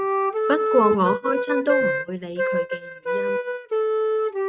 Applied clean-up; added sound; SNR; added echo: neural mask model RNNoise.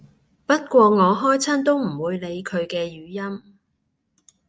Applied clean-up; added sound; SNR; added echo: none; none; none; none.